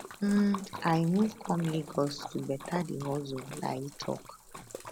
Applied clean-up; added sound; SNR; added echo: none; Splash, splatter; 13 dB; none.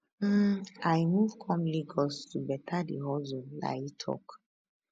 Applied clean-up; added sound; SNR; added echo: none; none; none; none.